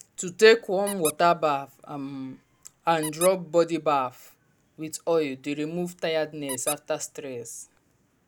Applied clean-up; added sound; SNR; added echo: none; Squeak; 14 dB; none.